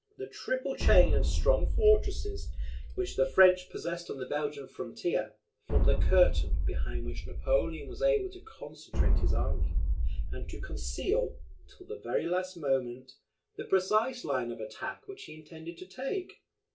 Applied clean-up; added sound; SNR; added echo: none; Boom; -4 dB; reverberation time 0.2 s.